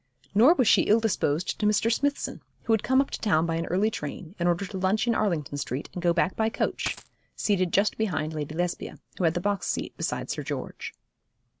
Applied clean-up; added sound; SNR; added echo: none; Coin (dropping); 12 dB; none.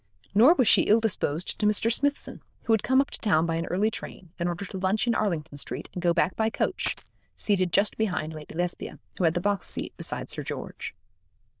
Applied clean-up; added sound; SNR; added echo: neural diffusion model UNIVERSE++.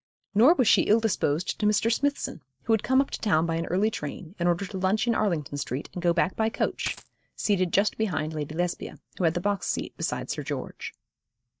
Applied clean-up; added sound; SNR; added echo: neural mask model DeepFilterNet 3.